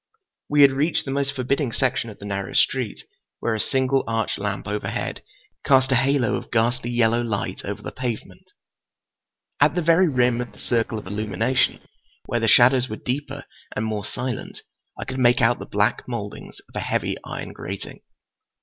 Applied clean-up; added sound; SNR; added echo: neural separator model SepFormer DNS4.